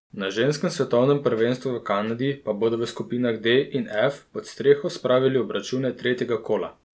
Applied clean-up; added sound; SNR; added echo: none; none; none; none.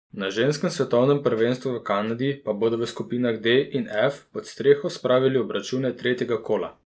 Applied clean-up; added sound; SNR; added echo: neural mask model Resemble Enhance denoiser.